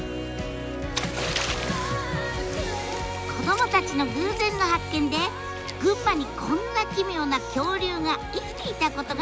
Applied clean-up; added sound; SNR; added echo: none; none; none; none.